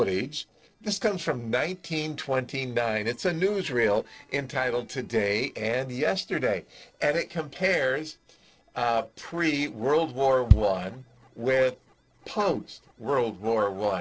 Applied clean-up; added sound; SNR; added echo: neural separator model SepFormer DNS4.